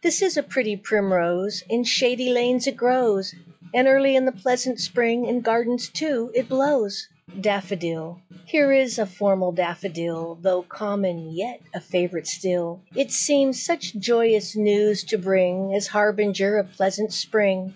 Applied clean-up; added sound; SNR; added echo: classical method log-MMSE.